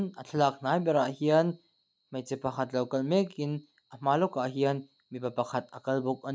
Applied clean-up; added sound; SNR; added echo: none; none; none; none.